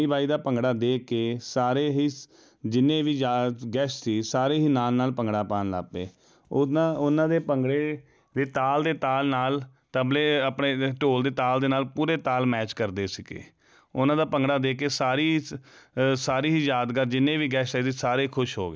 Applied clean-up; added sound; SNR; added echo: none; none; none; none.